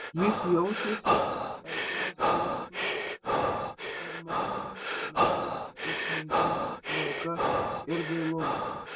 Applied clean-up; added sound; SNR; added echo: none; Breathing; -5 dB; reverberation time 1.6 s.